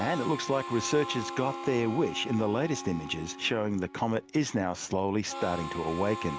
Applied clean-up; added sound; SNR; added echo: none; Harmonica; 10 dB; none.